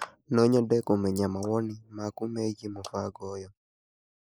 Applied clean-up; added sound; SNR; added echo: neural mask model Resemble Enhance denoiser.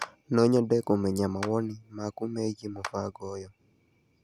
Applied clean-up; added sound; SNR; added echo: none; Clapping; 17 dB; none.